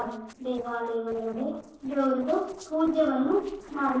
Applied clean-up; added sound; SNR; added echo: neural separator model SepFormer DNS4.